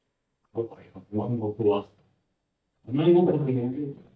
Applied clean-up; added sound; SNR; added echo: neural mask model DeepFilterNet 3.